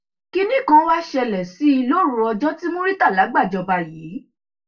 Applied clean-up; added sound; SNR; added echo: none; none; none; reverberation time 0.2 s.